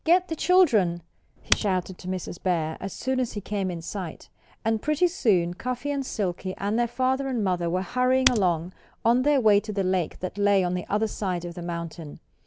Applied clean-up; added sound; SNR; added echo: none; Typing; 4 dB; none.